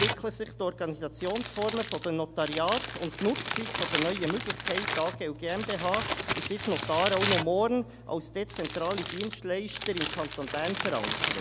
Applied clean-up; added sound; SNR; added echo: none; Crumpling, crinkling; 1 dB; none.